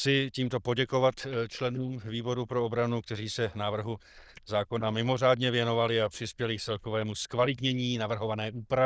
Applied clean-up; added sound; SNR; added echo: neural diffusion model UNIVERSE++.